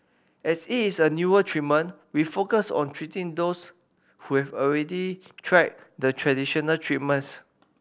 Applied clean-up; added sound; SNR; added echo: none; none; none; none.